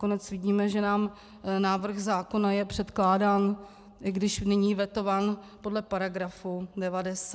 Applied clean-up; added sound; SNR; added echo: none; none; none; none.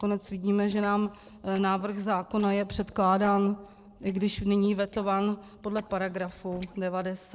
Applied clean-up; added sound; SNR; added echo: neural separator model SepFormer DNS4.